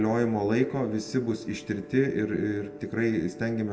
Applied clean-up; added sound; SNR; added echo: none; Brass instrument; 20 dB; reverberation time 0.6 s.